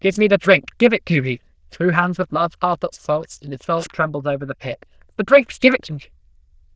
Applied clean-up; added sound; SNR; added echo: neural diffusion model UNIVERSE++.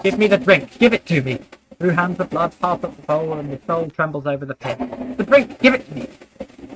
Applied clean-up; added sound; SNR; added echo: neural mask model RNNoise.